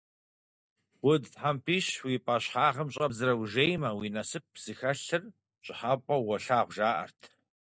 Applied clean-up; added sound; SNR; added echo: none; none; none; none.